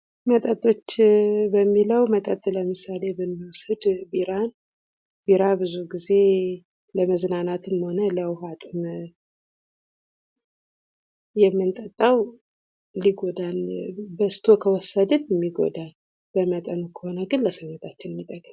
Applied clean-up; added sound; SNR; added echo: none; none; none; none.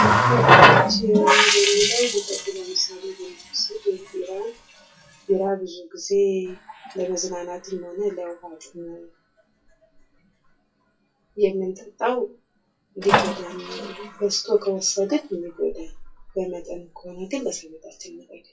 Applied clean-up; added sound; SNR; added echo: classical method WPE with log-MMSE.